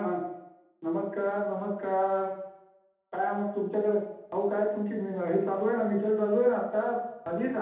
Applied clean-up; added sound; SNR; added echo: none; none; none; reverberation time 0.8 s.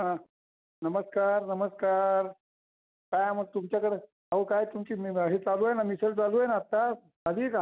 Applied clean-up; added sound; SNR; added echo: none; none; none; none.